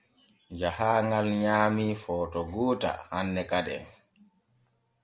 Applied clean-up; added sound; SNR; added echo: none; none; none; none.